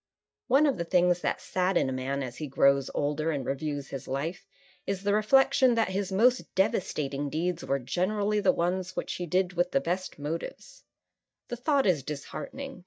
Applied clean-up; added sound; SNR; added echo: neural mask model DeepFilterNet 3.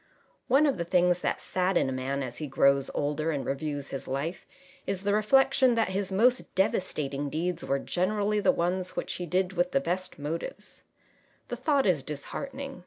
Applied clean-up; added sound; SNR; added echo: none; none; none; none.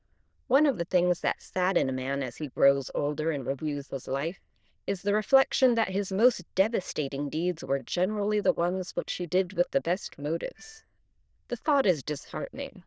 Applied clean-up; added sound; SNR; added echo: neural diffusion model UNIVERSE++.